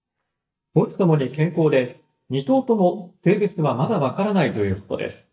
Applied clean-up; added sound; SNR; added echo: neural mask model DeepFilterNet 3.